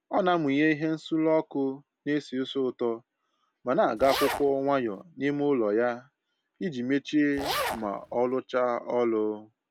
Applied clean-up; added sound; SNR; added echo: none; Zipper (clothing); 6 dB; none.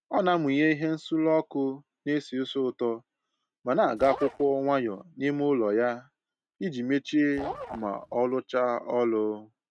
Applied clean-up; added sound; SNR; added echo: neural mask model RNNoise.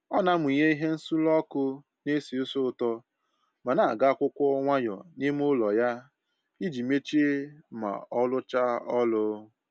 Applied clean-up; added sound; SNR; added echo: none; none; none; none.